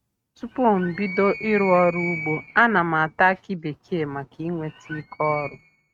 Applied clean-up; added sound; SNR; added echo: neural mask model RNNoise.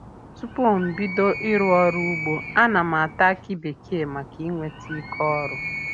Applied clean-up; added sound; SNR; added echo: none; Animal; 10 dB; none.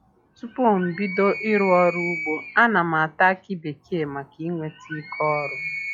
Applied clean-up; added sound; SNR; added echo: classical method log-MMSE.